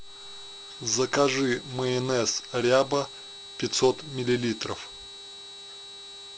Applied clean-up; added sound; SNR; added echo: none; none; none; none.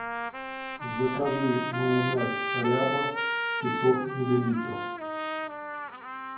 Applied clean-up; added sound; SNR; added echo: none; Trumpet; 2 dB; reverberation time 0.9 s.